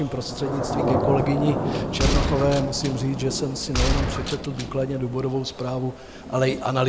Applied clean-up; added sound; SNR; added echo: none; Thunder / Rain + Gunshot, gunfire; 1 dB; none.